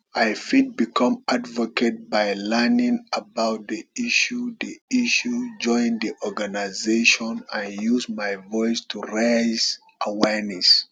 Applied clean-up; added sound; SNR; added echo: none; none; none; none.